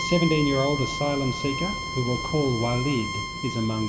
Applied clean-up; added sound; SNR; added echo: none; Bowed string instrument; 6 dB; reverberation time 2.7 s.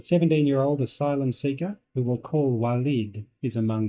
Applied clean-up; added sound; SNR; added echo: neural mask model DeepFilterNet 3.